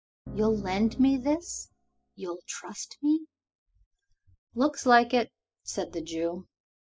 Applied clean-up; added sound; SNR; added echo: classical method spectral subtraction.